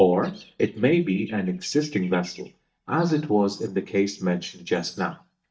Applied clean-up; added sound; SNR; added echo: neural mask model DeepFilterNet 3.